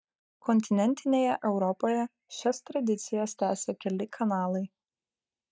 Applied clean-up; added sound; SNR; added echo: neural mask model DeepFilterNet 3.